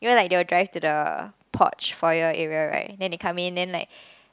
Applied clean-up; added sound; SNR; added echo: none; none; none; none.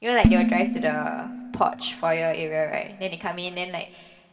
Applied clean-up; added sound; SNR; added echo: none; Dishes, pots, and pans; 1 dB; reverberation time 2.3 s.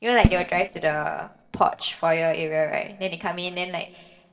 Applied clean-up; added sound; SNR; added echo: neural separator model SepFormer DNS4.